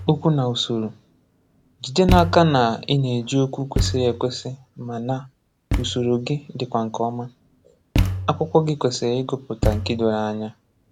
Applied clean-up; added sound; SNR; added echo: none; Thump, thud; 6 dB; none.